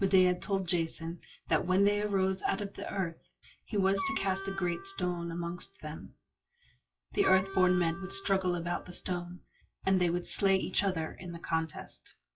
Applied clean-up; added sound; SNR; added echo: classical method WPE with log-MMSE.